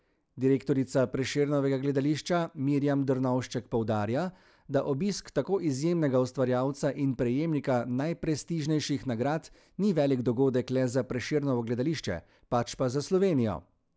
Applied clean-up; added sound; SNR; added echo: none; none; none; none.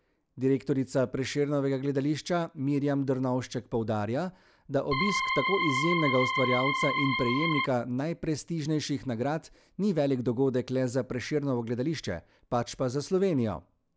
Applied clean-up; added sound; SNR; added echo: none; Organ; 0 dB; none.